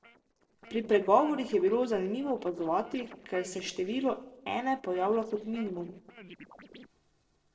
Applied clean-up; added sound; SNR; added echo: neural separator model SepFormer DNS4.